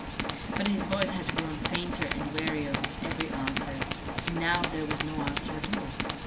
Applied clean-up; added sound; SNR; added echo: none; Tools; -4 dB; none.